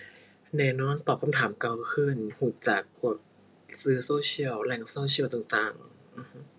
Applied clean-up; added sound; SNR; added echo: none; none; none; none.